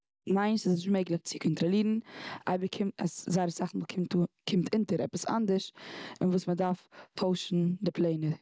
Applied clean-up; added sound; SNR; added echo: none; none; none; none.